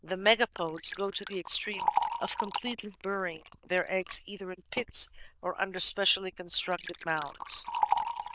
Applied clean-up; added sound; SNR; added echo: neural diffusion model UNIVERSE++.